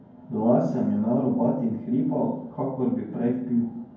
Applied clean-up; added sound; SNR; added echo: none; none; none; reverberation time 0.9 s.